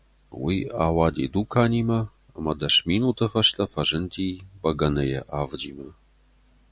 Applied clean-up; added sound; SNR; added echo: none; none; none; none.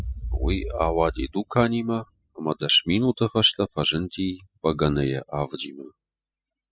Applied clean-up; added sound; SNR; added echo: classical method spectral subtraction.